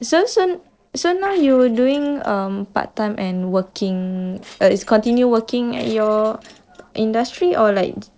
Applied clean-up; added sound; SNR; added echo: neural separator model SepFormer DNS4.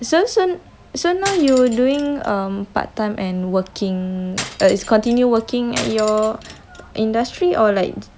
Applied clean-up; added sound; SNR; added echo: none; Cutlery, silverware; 14 dB; none.